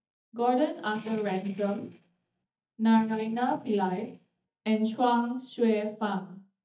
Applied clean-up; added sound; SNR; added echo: neural mask model DeepFilterNet 3.